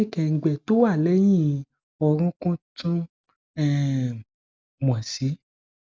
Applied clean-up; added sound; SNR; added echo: none; none; none; none.